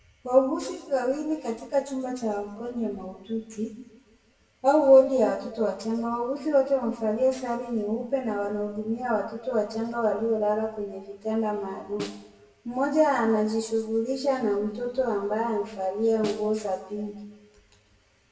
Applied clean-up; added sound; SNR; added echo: none; Snare drum; 19 dB; reverberation time 0.9 s.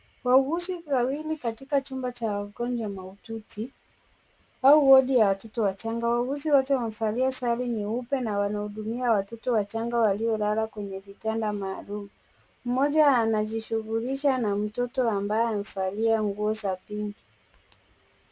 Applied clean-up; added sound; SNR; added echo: none; none; none; none.